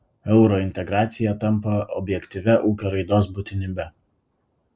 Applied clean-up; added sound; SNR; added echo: none; none; none; none.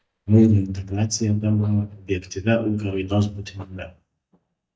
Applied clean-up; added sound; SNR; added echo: neural mask model DeepFilterNet 3.